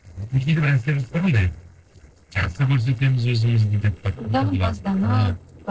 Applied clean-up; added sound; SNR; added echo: neural separator model SepFormer DNS4.